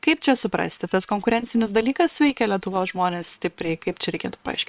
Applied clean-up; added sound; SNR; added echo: neural separator model SepFormer WHAM!.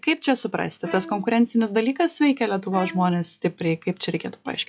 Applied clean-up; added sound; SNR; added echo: classical method log-MMSE.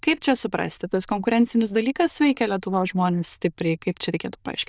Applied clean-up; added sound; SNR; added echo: neural diffusion model UNIVERSE++.